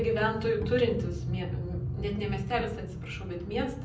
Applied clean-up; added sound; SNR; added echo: none; Bowed string instrument; 15 dB; reverberation time 0.6 s.